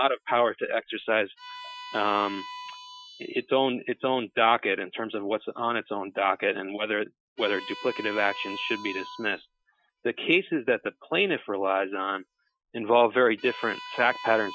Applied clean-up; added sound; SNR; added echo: classical method Wiener filter.